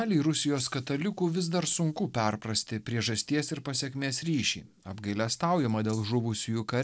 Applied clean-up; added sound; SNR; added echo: neural separator model SepFormer DNS4.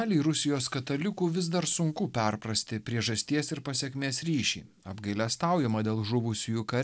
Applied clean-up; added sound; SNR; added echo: none; none; none; none.